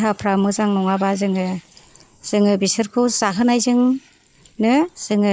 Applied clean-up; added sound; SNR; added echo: neural mask model Resemble Enhance denoiser.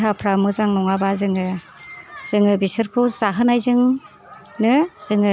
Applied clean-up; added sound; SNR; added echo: none; none; none; none.